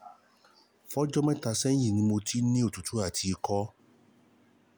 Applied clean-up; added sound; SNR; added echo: none; none; none; none.